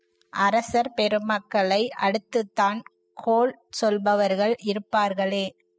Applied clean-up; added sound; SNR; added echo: classical method spectral subtraction.